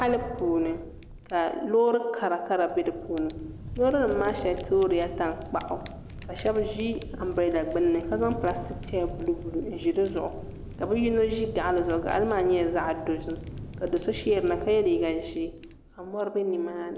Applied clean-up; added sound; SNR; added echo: none; Fire; 13 dB; none.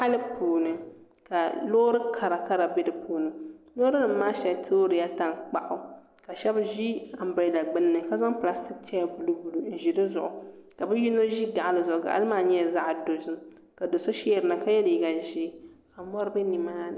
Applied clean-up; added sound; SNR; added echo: none; none; none; none.